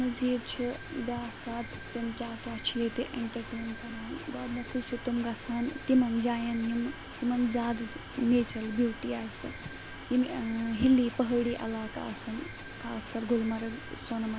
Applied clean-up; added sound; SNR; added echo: none; Mechanisms; 13 dB; none.